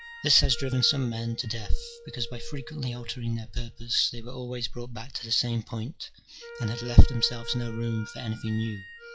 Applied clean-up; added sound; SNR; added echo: classical method log-MMSE.